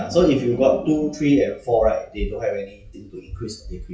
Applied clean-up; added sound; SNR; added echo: classical method WPE with log-MMSE.